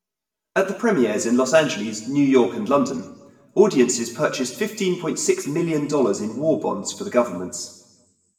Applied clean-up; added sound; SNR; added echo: none; none; none; reverberation time 0.7 s.